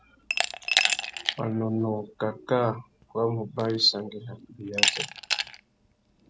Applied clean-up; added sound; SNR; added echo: none; Glass; 1 dB; none.